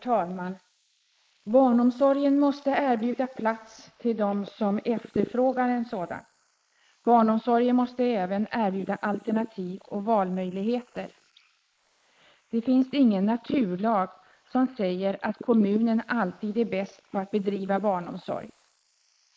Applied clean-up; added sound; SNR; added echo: neural mask model Resemble Enhance denoiser.